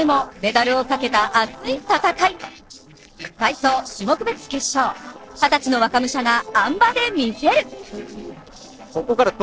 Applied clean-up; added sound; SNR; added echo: neural separator model SepFormer DNS4.